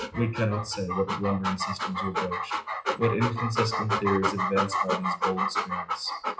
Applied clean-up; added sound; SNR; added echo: classical method WPE with log-MMSE.